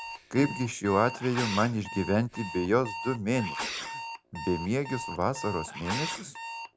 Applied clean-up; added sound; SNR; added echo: none; Sneeze + Alarm; 9 dB; none.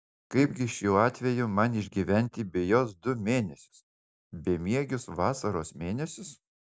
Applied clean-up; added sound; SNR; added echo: none; none; none; none.